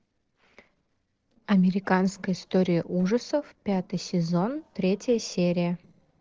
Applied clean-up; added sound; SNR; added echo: neural separator model SepFormer DNS4.